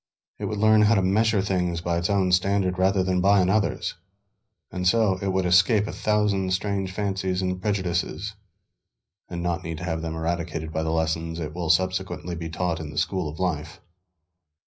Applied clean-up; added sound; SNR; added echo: none; none; none; reverberation time 0.4 s.